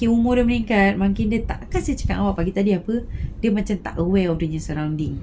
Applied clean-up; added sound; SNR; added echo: none; none; none; none.